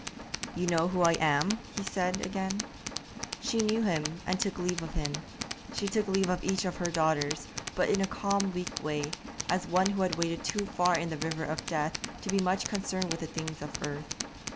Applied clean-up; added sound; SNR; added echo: none; Tools; 8 dB; none.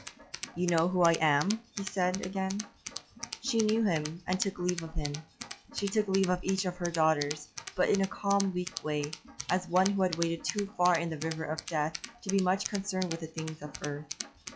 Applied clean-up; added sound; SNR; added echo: classical method log-MMSE.